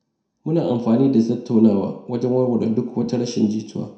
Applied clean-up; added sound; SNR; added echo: none; none; none; reverberation time 0.6 s.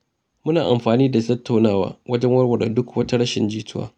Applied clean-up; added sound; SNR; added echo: none; none; none; none.